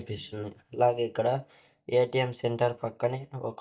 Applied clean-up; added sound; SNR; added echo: neural mask model DeepFilterNet 3.